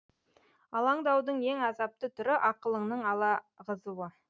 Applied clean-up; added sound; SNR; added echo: none; none; none; none.